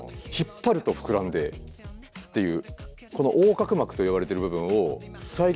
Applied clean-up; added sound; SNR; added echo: none; none; none; none.